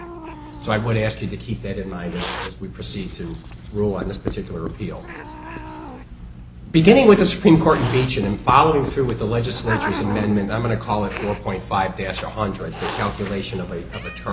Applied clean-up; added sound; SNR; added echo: none; Hiss + Writing; 13 dB; none.